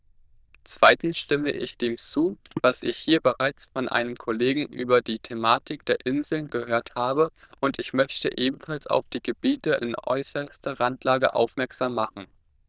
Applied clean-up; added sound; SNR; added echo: neural diffusion model UNIVERSE++.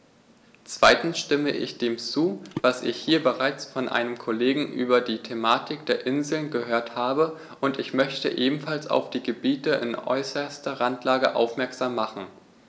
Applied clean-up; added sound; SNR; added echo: none; Water / Splash, splatter; 16 dB; none.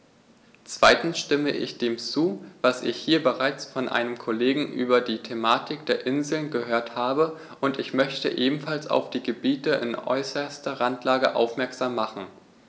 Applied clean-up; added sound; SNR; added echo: none; none; none; none.